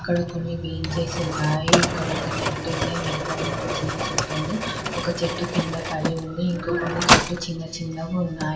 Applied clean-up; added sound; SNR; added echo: none; Mechanisms; -1 dB; reverberation time 2.2 s.